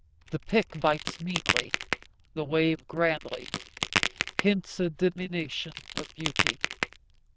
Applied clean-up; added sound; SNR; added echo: neural diffusion model UNIVERSE++.